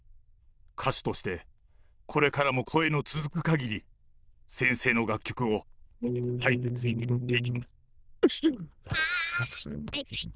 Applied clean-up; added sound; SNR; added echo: neural diffusion model UNIVERSE++.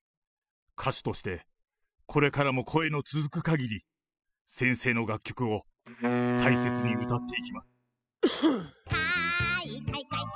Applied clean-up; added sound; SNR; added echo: classical method spectral subtraction.